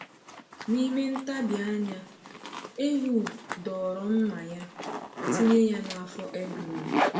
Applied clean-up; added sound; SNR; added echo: none; Zipper (clothing); 6 dB; reverberation time 0.8 s.